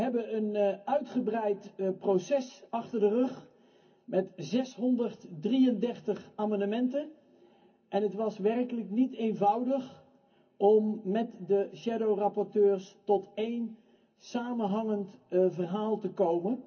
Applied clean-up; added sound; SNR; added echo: none; none; none; reverberation time 0.3 s.